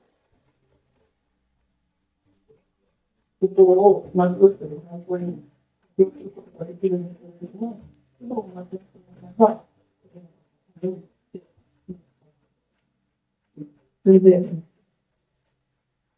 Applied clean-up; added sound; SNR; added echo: neural mask model DeepFilterNet 3.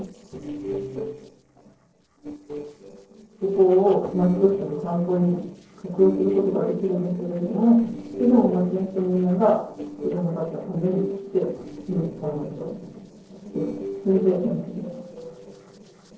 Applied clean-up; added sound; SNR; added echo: neural separator model SepFormer DNS4.